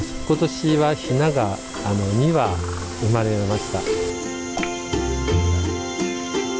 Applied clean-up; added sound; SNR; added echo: none; Drip / Water; 10 dB; none.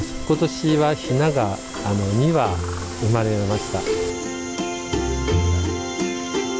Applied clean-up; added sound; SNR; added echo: none; none; none; none.